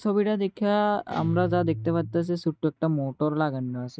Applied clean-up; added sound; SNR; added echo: neural mask model RNNoise.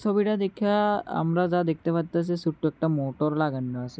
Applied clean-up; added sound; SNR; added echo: none; none; none; none.